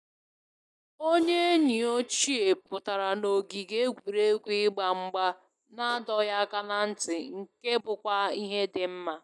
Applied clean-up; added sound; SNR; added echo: neural mask model DeepFilterNet 3.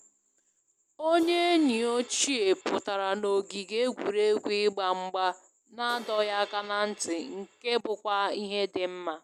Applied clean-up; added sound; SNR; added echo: none; Crash cymbal; 19 dB; none.